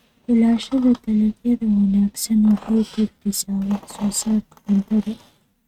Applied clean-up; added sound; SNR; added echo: neural mask model RNNoise.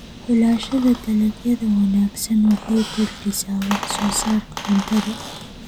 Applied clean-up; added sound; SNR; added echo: none; Squeak; 12 dB; none.